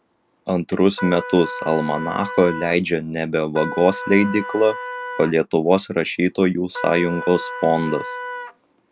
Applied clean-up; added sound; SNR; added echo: none; Trumpet; 10 dB; none.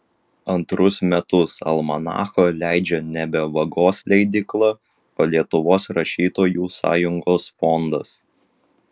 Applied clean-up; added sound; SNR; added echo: none; none; none; none.